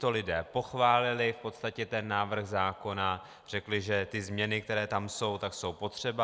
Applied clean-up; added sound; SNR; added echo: none; none; none; none.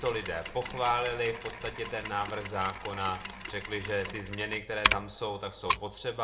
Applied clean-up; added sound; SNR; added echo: none; Mechanisms; 2 dB; reverberation time 0.7 s.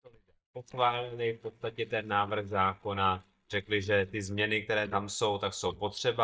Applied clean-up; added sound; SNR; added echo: neural mask model DeepFilterNet 3.